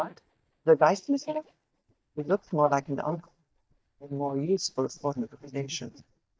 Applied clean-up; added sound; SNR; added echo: neural mask model DeepFilterNet 3.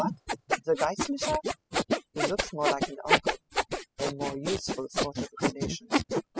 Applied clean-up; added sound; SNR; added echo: classical method spectral subtraction.